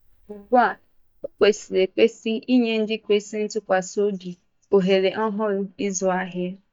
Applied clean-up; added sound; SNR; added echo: neural mask model DeepFilterNet 3.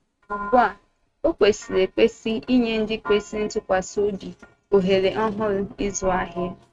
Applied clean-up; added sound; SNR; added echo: neural mask model RNNoise.